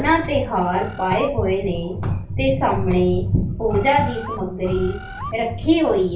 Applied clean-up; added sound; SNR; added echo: none; Bird; 15 dB; reverberation time 0.3 s.